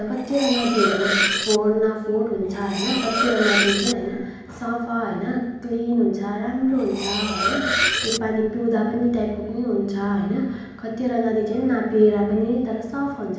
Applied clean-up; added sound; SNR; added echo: none; Cutlery, silverware; 2 dB; reverberation time 1.0 s.